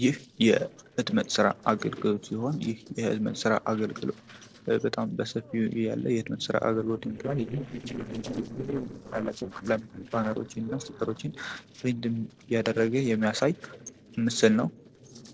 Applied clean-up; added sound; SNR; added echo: neural separator model SepFormer DNS4.